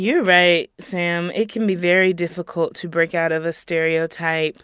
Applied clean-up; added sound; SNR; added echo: none; none; none; none.